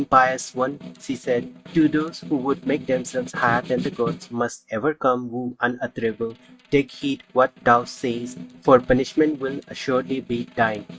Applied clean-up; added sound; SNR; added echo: neural mask model RNNoise.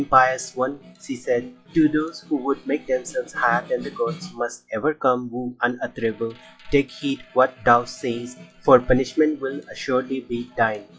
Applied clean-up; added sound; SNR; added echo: classical method log-MMSE.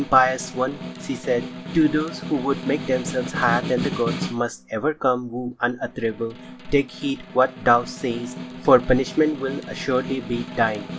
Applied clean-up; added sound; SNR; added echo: none; Snare drum; 10 dB; none.